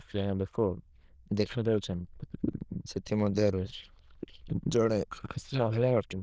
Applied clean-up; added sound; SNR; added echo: neural diffusion model UNIVERSE++.